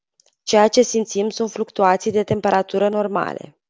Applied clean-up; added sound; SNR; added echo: none; none; none; none.